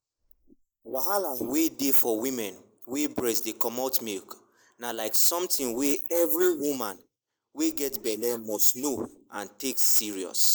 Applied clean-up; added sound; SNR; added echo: neural mask model Resemble Enhance denoiser.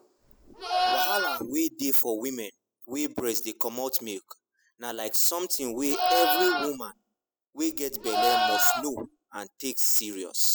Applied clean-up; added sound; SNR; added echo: classical method spectral subtraction.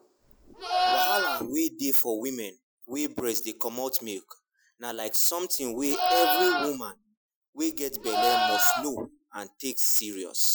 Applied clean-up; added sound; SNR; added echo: classical method Wiener filter.